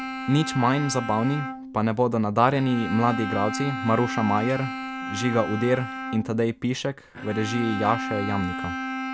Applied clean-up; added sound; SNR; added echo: none; Bowed string instrument; 7 dB; none.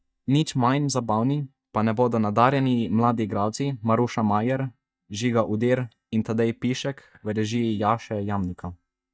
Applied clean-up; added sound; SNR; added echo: neural mask model DeepFilterNet 3.